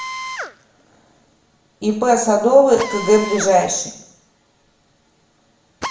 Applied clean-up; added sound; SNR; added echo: none; Drill; 14 dB; reverberation time 0.7 s.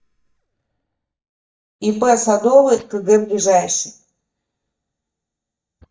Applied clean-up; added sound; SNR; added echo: neural mask model DeepFilterNet 3.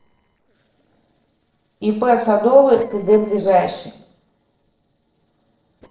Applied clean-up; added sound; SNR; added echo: neural separator model SepFormer DNS4.